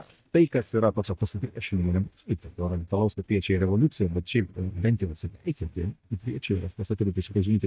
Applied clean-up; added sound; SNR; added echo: neural mask model DeepFilterNet 3.